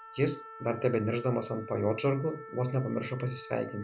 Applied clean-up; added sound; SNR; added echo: none; Wind instrument, woodwind instrument; 14 dB; none.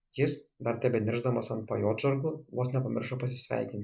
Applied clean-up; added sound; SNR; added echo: neural mask model Resemble Enhance denoiser.